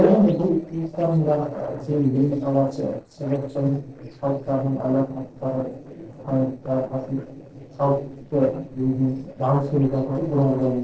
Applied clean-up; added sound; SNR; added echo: neural separator model SepFormer DNS4.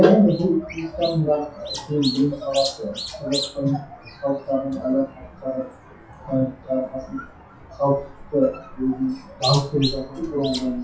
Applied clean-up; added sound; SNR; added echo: classical method WPE with log-MMSE.